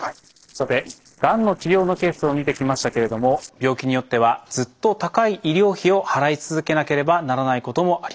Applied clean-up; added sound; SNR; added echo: neural separator model SepFormer DNS4.